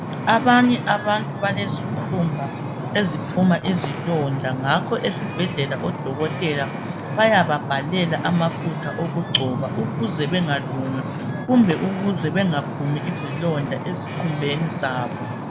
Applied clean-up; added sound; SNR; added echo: none; Wind / Ocean; 5 dB; none.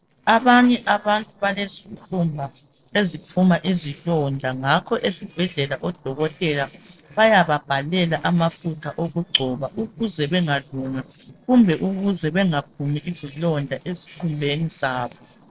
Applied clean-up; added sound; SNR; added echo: neural separator model SepFormer DNS4.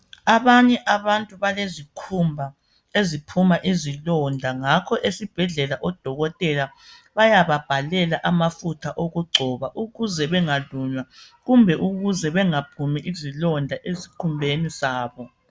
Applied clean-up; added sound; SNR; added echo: none; none; none; none.